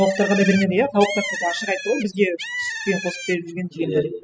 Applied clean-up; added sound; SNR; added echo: classical method spectral subtraction.